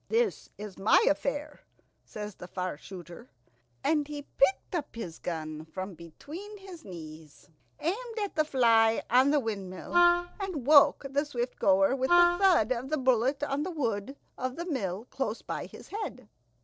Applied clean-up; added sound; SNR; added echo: neural separator model SepFormer DNS4.